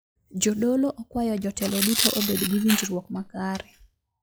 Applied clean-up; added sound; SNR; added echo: classical method log-MMSE.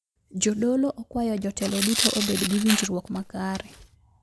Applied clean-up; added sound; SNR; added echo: none; Tearing; 3 dB; none.